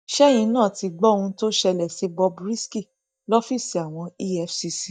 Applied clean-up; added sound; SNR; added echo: neural mask model DeepFilterNet 3.